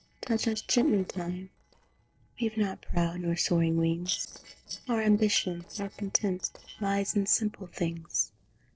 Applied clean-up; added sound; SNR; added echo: neural separator model SepFormer DNS4.